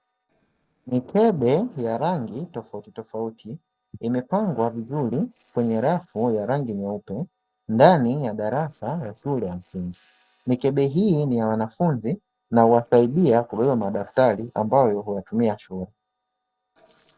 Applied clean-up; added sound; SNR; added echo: neural separator model SepFormer DNS4.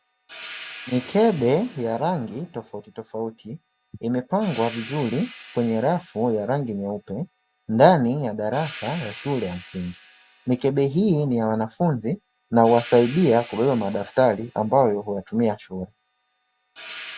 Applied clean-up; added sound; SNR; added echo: none; Hi-hat; 17 dB; none.